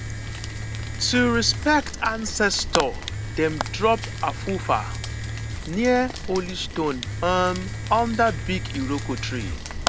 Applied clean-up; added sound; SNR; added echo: none; Rain + Domestic sounds, home sounds; 6 dB; none.